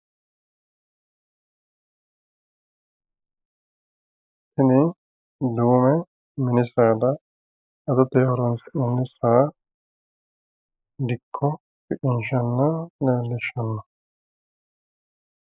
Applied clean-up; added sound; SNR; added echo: neural mask model Resemble Enhance denoiser.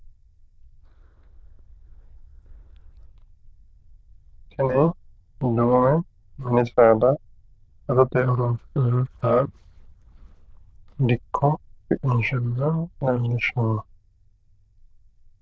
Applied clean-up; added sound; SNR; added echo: neural diffusion model UNIVERSE++.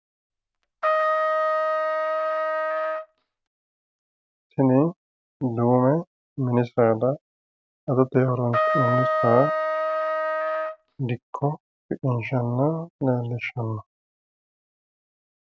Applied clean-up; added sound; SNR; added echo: none; Trumpet; -1 dB; none.